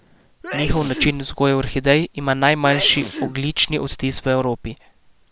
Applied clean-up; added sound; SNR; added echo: none; Sneeze; 11 dB; none.